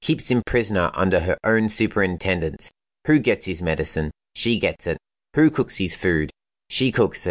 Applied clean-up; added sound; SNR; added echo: none; none; none; none.